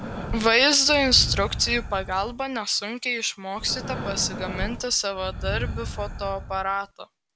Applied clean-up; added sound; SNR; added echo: none; Breathing; 8 dB; none.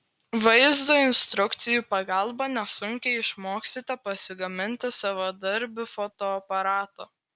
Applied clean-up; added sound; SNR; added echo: none; none; none; none.